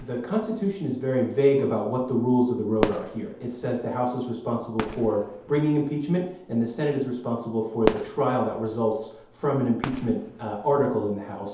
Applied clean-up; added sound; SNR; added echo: none; Fireworks; 12 dB; reverberation time 0.8 s.